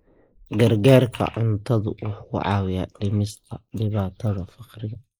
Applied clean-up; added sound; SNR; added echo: neural mask model Resemble Enhance denoiser.